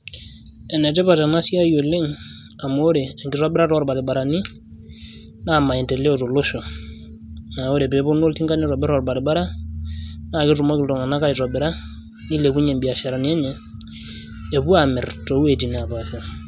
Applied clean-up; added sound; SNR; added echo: none; none; none; none.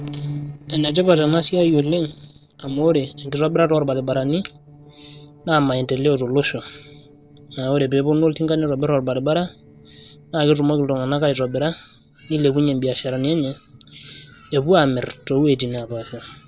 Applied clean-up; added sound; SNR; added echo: neural separator model SepFormer DNS4.